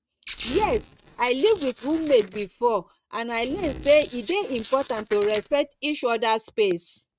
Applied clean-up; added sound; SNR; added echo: neural mask model RNNoise.